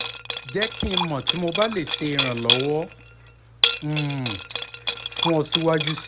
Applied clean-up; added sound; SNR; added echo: none; Liquid; 0 dB; none.